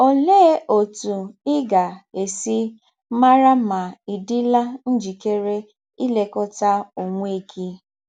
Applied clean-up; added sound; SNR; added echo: none; none; none; none.